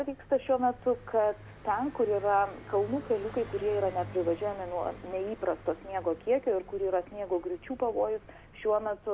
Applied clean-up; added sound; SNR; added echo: none; Car passing by; 17 dB; none.